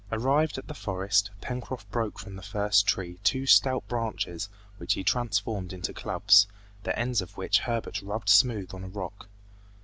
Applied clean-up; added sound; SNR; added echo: none; none; none; none.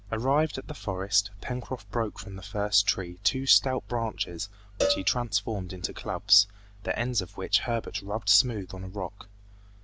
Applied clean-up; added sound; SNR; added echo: none; Cowbell; 7 dB; none.